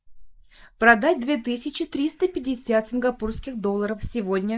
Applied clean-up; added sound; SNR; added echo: neural mask model Resemble Enhance denoiser.